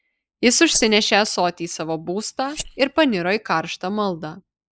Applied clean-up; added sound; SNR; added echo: neural mask model Resemble Enhance denoiser.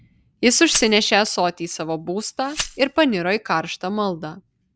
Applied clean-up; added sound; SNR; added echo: none; Glass; 15 dB; none.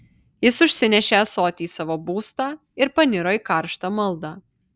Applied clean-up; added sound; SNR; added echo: none; none; none; none.